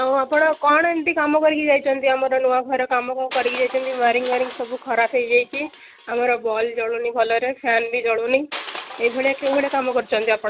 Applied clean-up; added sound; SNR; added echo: none; Crushing; 17 dB; none.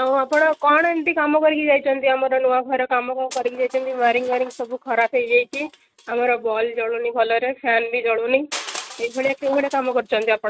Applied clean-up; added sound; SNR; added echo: neural mask model RNNoise.